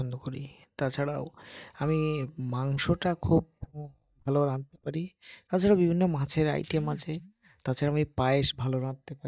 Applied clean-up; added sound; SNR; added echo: neural mask model DeepFilterNet 3.